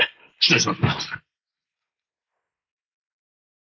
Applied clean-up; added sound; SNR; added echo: neural mask model Resemble Enhance denoiser.